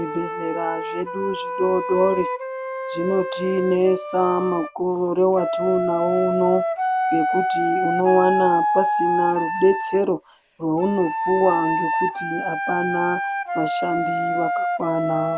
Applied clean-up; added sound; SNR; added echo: none; Wind instrument, woodwind instrument; 2 dB; none.